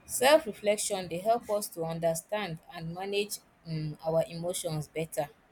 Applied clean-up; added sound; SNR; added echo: none; none; none; none.